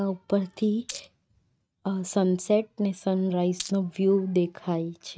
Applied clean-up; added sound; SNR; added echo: neural mask model RNNoise.